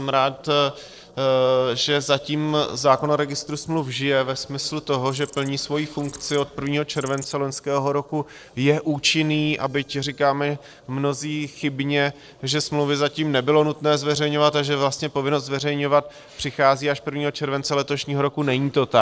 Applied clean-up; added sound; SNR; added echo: neural separator model SepFormer DNS4.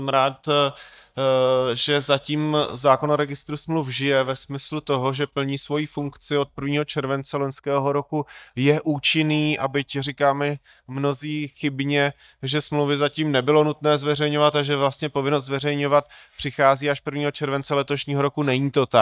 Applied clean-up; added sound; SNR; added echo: neural mask model DeepFilterNet 3.